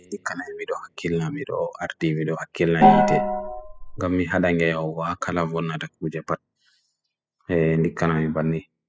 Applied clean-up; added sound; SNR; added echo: classical method spectral subtraction.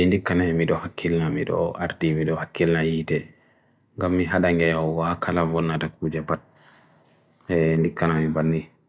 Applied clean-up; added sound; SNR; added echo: none; none; none; none.